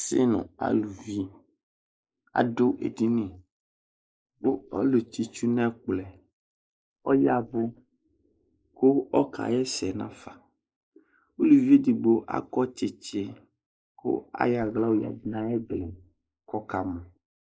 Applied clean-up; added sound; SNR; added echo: neural mask model Resemble Enhance denoiser.